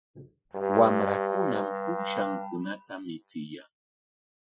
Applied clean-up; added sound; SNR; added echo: classical method Wiener filter.